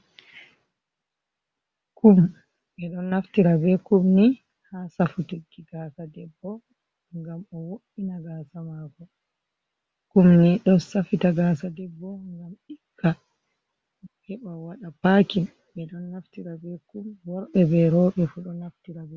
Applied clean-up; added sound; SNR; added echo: none; none; none; none.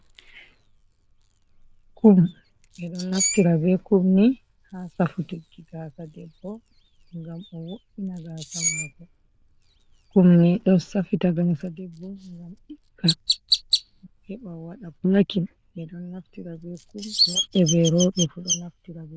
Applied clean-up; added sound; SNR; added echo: neural diffusion model UNIVERSE++.